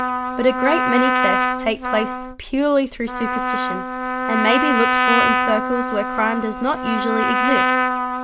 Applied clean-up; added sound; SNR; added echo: none; Trumpet; -2 dB; none.